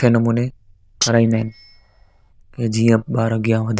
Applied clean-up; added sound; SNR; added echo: neural diffusion model UNIVERSE++.